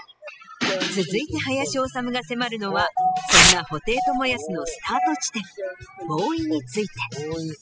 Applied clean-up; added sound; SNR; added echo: classical method spectral subtraction.